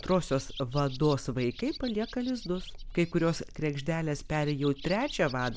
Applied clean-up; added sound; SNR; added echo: none; none; none; none.